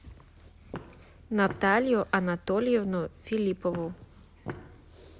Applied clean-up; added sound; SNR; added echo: none; Walk, footsteps; 15 dB; none.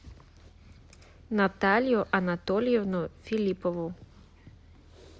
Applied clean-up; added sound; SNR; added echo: none; none; none; none.